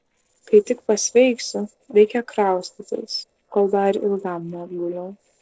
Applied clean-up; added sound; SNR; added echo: neural separator model SepFormer DNS4.